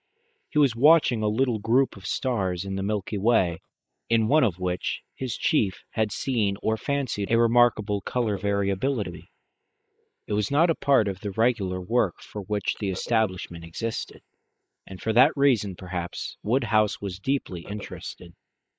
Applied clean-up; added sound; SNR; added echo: neural mask model Resemble Enhance denoiser.